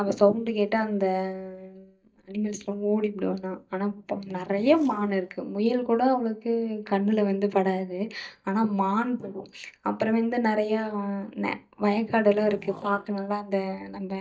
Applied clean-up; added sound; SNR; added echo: neural mask model DeepFilterNet 3.